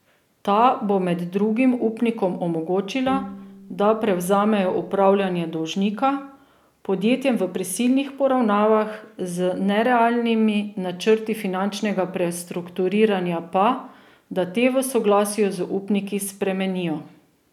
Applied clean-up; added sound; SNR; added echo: none; Bowed string instrument; 17 dB; none.